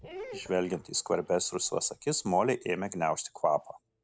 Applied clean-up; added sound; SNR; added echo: none; Dog; 19 dB; none.